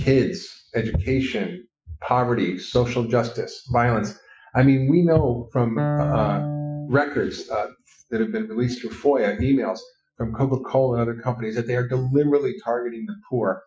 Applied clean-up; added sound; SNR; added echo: classical method Wiener filter.